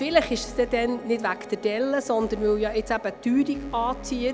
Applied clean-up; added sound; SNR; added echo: none; Piano + Bass drum / Keyboard (musical); 14 dB; none.